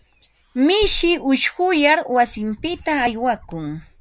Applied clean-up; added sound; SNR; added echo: none; Wind; 17 dB; none.